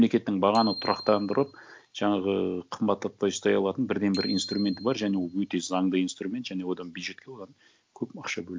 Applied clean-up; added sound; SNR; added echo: none; Bicycle bell; 16 dB; none.